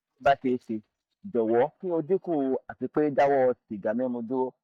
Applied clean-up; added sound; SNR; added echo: neural mask model DeepFilterNet 3.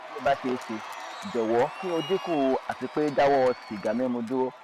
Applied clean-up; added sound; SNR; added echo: none; Cheering; 13 dB; none.